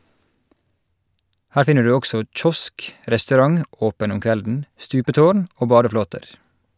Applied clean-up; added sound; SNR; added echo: none; none; none; none.